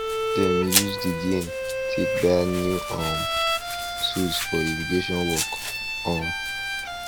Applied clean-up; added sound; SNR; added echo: none; Bowed string instrument + Domestic sounds, home sounds; 0 dB; none.